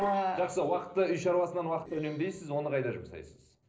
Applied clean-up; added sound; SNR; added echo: neural separator model SepFormer DNS4.